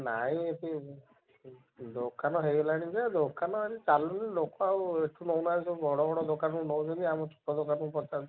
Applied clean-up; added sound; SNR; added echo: none; none; none; none.